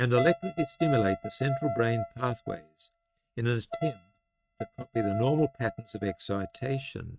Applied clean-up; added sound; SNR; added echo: neural mask model RNNoise.